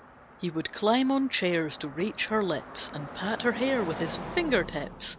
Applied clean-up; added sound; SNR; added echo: none; Car passing by; 12 dB; none.